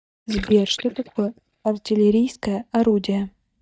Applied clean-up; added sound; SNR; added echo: neural mask model DeepFilterNet 3.